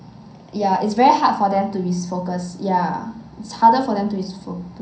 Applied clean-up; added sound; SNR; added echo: none; none; none; reverberation time 0.6 s.